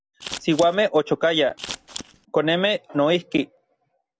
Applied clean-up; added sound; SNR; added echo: none; Scissors; 13 dB; none.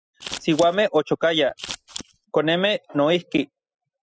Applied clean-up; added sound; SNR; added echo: classical method spectral subtraction.